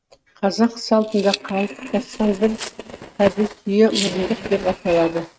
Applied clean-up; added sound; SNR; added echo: neural mask model RNNoise.